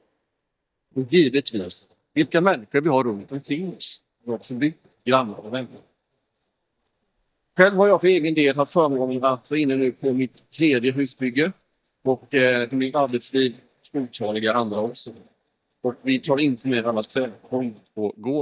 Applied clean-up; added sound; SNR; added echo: neural mask model DeepFilterNet 3.